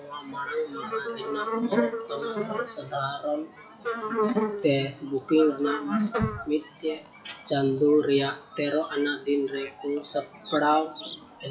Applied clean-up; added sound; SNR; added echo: classical method WPE with log-MMSE.